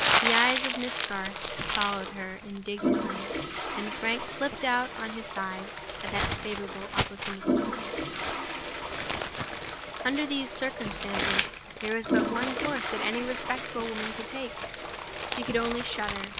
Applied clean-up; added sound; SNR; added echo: none; Toilet flush + Crumpling, crinkling; -3 dB; none.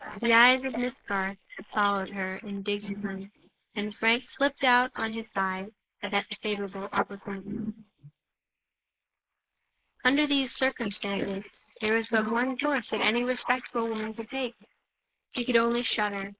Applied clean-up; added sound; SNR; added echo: neural mask model Resemble Enhance denoiser.